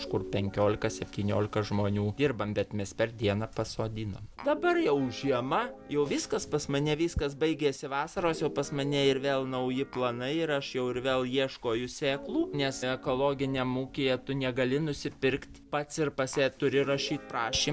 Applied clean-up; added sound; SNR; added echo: none; Guitar + Tap; 17 dB; none.